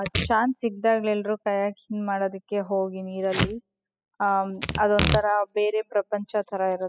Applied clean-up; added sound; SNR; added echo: classical method spectral subtraction.